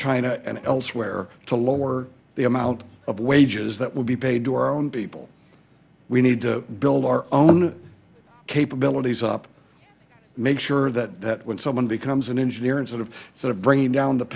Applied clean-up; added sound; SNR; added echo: none; none; none; none.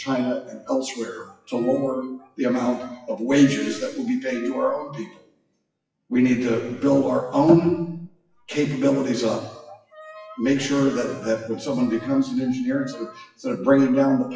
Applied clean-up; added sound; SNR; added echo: classical method WPE with log-MMSE.